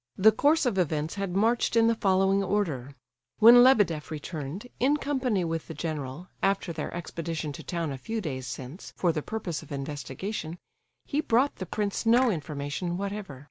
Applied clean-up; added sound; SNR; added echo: none; Dishes, pots, and pans / Chink, clink; 15 dB; none.